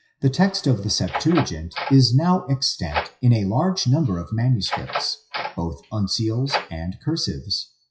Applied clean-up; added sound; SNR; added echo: classical method WPE with log-MMSE.